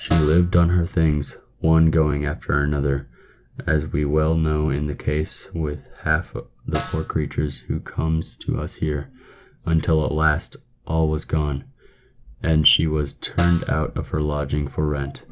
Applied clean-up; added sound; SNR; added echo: none; Snare drum; 15 dB; none.